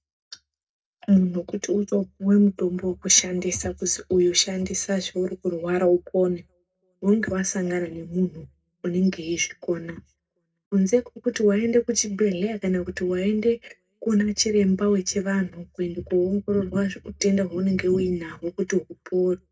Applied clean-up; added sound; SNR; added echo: none; none; none; reverberation time 0.2 s.